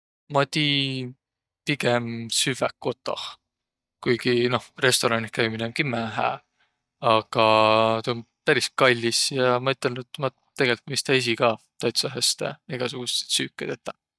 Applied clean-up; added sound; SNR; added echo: neural mask model DeepFilterNet 3.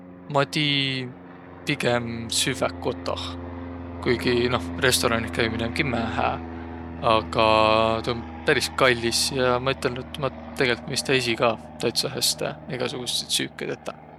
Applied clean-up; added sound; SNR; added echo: none; Fixed-wing aircraft, airplane; 11 dB; none.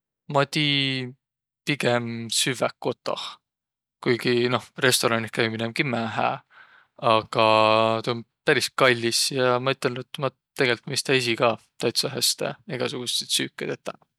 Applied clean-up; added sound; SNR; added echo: none; none; none; none.